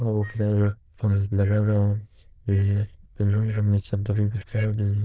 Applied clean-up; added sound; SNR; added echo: neural diffusion model UNIVERSE++.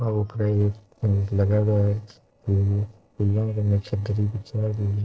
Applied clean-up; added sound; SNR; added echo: neural separator model SepFormer DNS4.